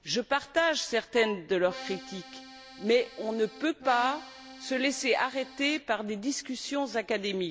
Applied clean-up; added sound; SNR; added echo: none; Bowed string instrument + Accordion; 15 dB; none.